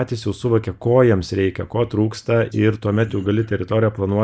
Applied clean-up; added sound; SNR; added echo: neural mask model Resemble Enhance denoiser.